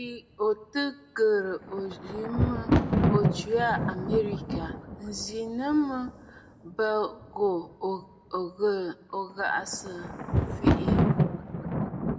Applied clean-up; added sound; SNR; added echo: none; Thunder; -1 dB; reverberation time 1.4 s.